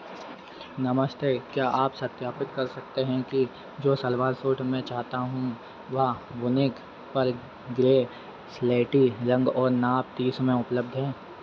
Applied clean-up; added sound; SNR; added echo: none; none; none; none.